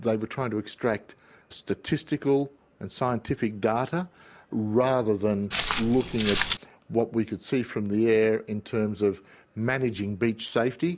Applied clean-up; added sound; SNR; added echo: none; Walk, footsteps; 0 dB; none.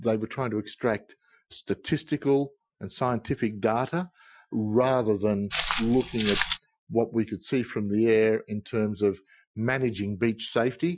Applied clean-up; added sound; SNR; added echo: classical method Wiener filter.